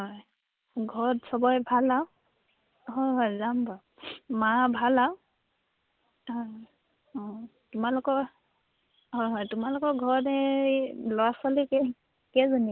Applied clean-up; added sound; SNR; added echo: neural mask model Resemble Enhance denoiser.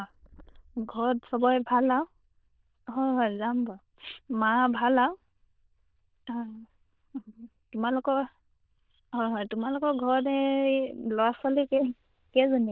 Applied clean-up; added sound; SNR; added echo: neural diffusion model UNIVERSE++.